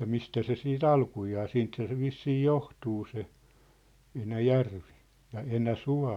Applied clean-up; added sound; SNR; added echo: none; none; none; none.